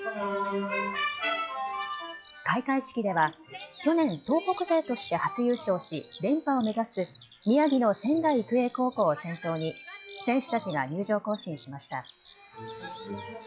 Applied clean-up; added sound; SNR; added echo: classical method log-MMSE.